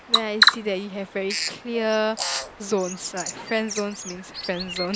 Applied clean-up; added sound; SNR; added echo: none; Bird vocalization, bird call, bird song; 0 dB; none.